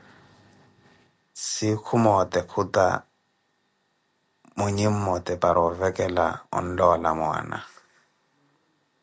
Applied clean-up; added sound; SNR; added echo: none; none; none; none.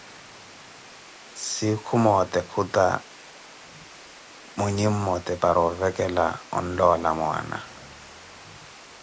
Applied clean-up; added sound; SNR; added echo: none; Water; 19 dB; none.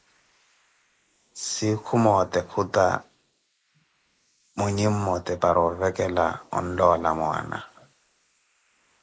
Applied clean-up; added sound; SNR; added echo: neural mask model Resemble Enhance denoiser.